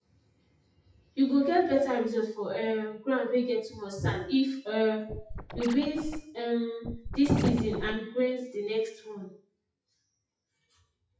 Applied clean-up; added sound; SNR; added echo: classical method WPE with log-MMSE.